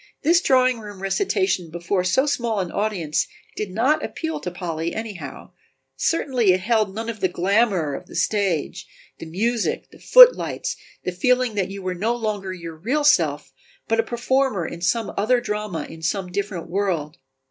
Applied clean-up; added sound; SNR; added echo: none; none; none; none.